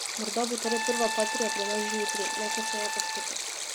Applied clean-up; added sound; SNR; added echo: none; Trumpet + Stream; -2 dB; none.